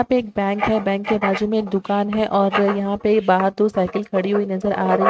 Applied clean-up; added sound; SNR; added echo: neural mask model RNNoise.